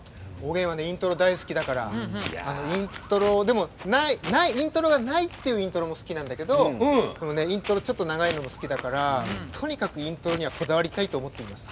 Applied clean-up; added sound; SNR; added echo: none; Walk, footsteps; 15 dB; none.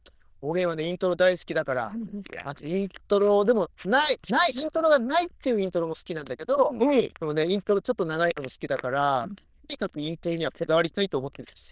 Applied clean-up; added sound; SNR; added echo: neural diffusion model UNIVERSE++.